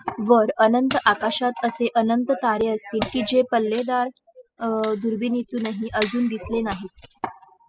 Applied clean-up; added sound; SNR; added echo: classical method spectral subtraction.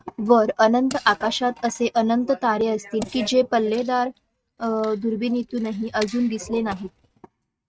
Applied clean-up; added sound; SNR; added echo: neural mask model RNNoise.